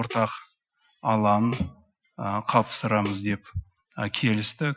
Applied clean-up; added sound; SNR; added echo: classical method Wiener filter.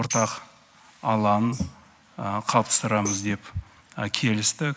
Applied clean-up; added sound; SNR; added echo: neural mask model Resemble Enhance denoiser.